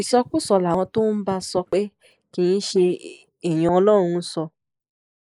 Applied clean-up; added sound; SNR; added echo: neural mask model Resemble Enhance denoiser.